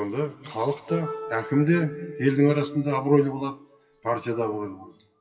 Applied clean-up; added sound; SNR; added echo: classical method WPE with log-MMSE.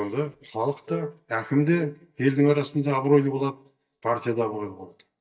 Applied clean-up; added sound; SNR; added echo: neural mask model DeepFilterNet 3.